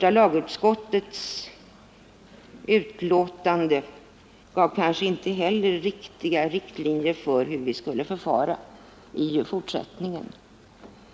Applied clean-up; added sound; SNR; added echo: none; none; none; none.